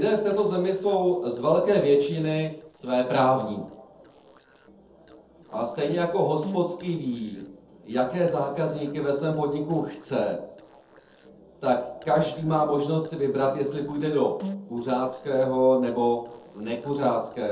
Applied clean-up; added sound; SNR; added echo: neural separator model SepFormer DNS4.